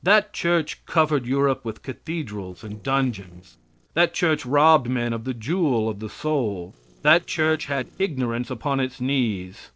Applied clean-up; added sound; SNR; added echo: neural separator model SepFormer DNS4.